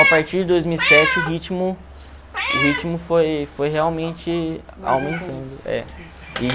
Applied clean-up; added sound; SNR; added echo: none; Meow; 2 dB; none.